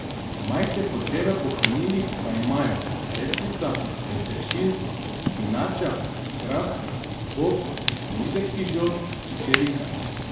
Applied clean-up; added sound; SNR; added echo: none; Fire; 2 dB; reverberation time 1.0 s.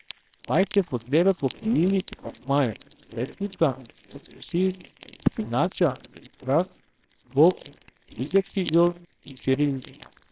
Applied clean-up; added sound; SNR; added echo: neural separator model SepFormer WHAMR!.